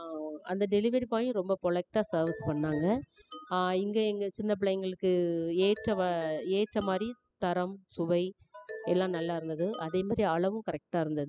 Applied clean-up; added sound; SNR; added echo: classical method spectral subtraction.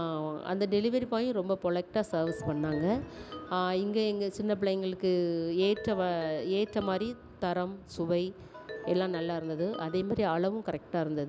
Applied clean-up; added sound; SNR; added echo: none; Ringtone; 15 dB; none.